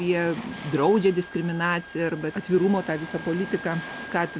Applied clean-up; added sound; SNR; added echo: none; Wind instrument, woodwind instrument + Waves, surf; 14 dB; none.